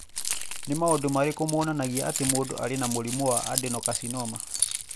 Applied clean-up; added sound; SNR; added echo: none; Keys jangling; 2 dB; none.